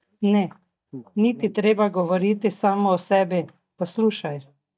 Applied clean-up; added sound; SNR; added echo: neural mask model DeepFilterNet 3.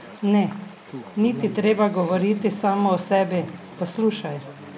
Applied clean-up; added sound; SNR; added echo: none; Chatter / Stream; 16 dB; none.